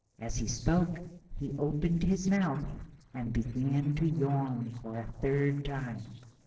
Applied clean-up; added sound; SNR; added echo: neural separator model SepFormer DNS4.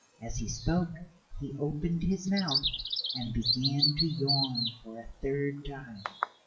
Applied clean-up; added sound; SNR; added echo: classical method WPE with log-MMSE.